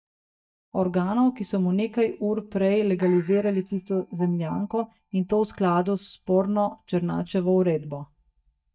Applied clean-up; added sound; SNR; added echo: neural mask model DeepFilterNet 3.